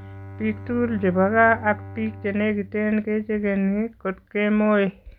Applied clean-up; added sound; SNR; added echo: none; Bowed string instrument; 17 dB; none.